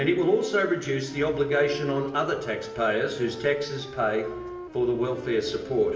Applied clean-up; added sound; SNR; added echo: none; Wind instrument, woodwind instrument; 14 dB; reverberation time 0.7 s.